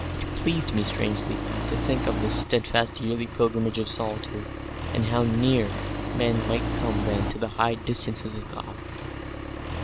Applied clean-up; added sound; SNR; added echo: none; Accelerating, revving, vroom; 3 dB; none.